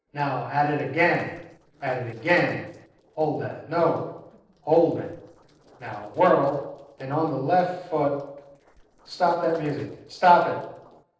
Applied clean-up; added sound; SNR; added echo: neural separator model SepFormer DNS4.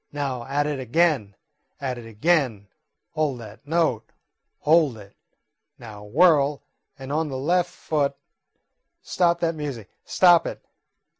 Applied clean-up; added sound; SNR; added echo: none; none; none; none.